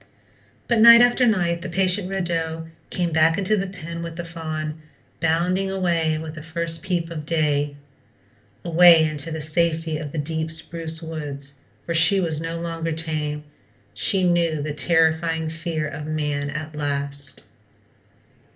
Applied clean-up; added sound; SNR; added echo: none; none; none; reverberation time 0.3 s.